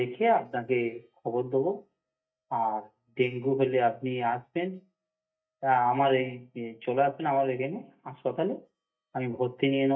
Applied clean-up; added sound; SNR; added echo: neural mask model DeepFilterNet 3.